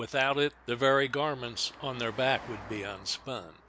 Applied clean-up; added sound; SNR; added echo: none; Car passing by; 19 dB; none.